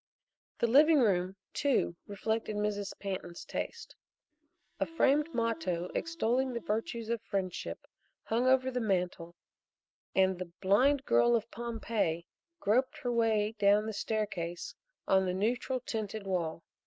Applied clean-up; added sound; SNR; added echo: neural mask model RNNoise.